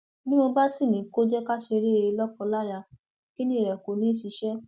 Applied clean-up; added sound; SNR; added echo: none; none; none; none.